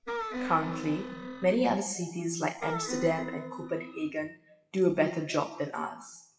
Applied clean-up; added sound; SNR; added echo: classical method WPE with log-MMSE.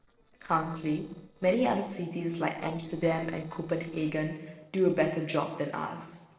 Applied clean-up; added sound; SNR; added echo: neural separator model SepFormer DNS4.